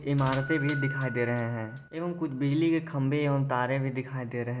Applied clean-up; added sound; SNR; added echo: none; Doorbell; 14 dB; none.